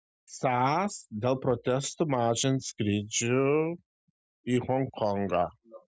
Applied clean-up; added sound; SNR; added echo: none; none; none; none.